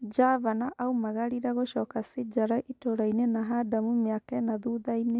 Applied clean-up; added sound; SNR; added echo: none; none; none; none.